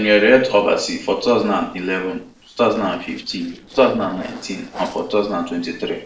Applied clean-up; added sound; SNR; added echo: neural separator model SepFormer DNS4.